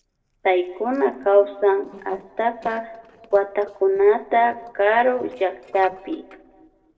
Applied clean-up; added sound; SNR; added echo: neural separator model SepFormer DNS4.